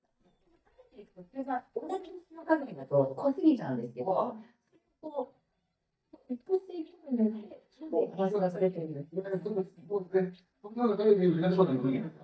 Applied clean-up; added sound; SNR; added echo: neural mask model DeepFilterNet 3.